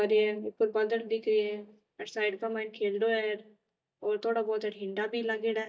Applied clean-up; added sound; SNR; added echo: neural mask model DeepFilterNet 3.